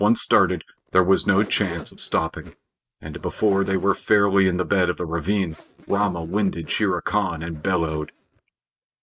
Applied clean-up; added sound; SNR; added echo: neural mask model RNNoise.